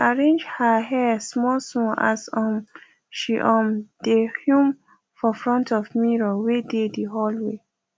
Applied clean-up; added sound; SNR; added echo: none; none; none; none.